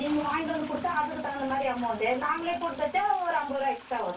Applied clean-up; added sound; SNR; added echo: none; Toilet flush; 15 dB; reverberation time 0.1 s.